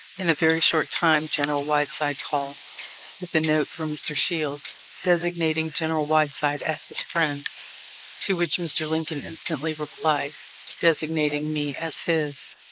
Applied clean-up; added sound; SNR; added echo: neural mask model Resemble Enhance denoiser.